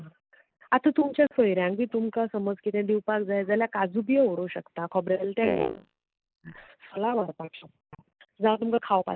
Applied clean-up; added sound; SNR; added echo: neural mask model Resemble Enhance denoiser.